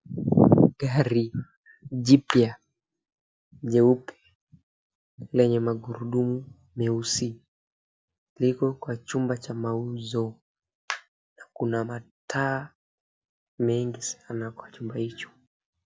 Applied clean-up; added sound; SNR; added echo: none; none; none; none.